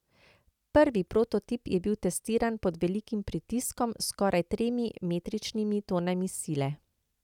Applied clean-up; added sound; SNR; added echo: none; none; none; none.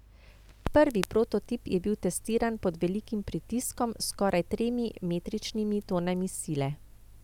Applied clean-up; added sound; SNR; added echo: none; Crackle; 15 dB; none.